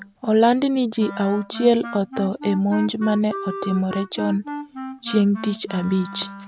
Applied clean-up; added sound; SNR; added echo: none; Wind instrument, woodwind instrument; 12 dB; none.